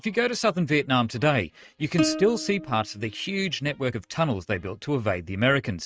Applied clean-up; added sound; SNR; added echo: neural mask model RNNoise.